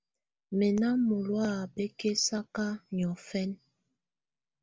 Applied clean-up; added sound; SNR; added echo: none; none; none; none.